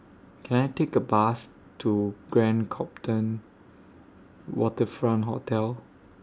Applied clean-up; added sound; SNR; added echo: none; none; none; none.